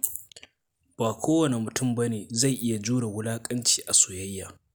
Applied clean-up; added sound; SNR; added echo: none; none; none; none.